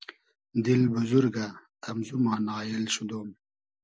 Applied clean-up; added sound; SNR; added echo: none; none; none; none.